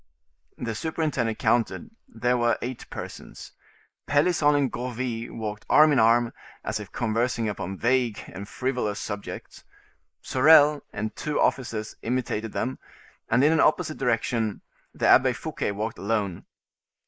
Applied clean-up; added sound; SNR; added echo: neural mask model Resemble Enhance denoiser.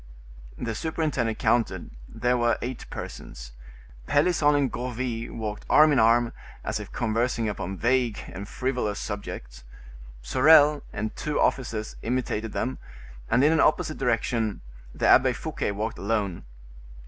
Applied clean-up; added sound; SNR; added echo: none; none; none; none.